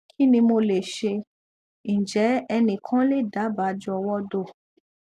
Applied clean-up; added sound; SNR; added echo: none; none; none; none.